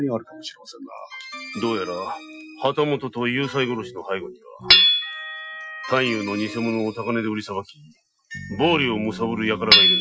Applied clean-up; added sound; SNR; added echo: classical method Wiener filter.